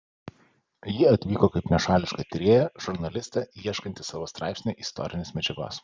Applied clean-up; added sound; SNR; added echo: none; none; none; none.